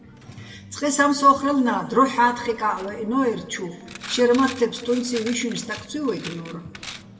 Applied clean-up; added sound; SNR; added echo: none; Coin (dropping); 17 dB; reverberation time 1.1 s.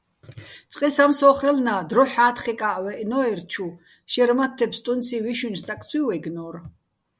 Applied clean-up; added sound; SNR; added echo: none; none; none; none.